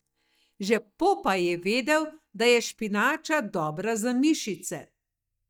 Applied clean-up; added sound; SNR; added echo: neural mask model DeepFilterNet 3.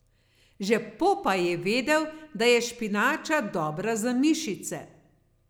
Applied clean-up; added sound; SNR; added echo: none; none; none; none.